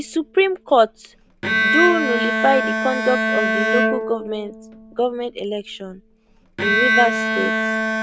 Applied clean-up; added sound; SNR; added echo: none; Bowed string instrument; 0 dB; none.